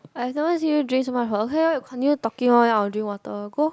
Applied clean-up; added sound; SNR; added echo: none; none; none; none.